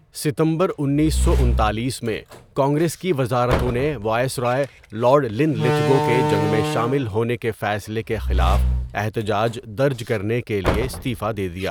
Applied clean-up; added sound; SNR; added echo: none; Slam; 3 dB; none.